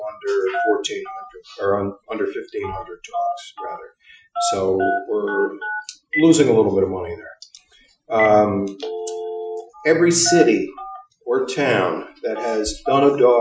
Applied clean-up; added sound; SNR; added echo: classical method Wiener filter.